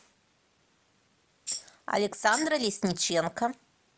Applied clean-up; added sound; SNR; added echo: none; Tambourine; 6 dB; none.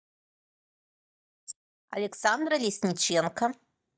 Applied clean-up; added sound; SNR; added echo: neural mask model DeepFilterNet 3.